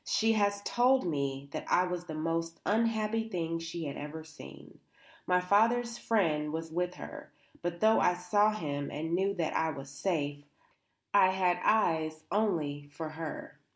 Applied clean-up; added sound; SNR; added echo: none; none; none; none.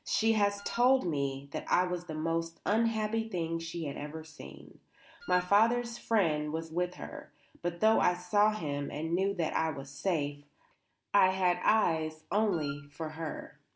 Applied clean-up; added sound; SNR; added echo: none; Wind instrument, woodwind instrument; 16 dB; none.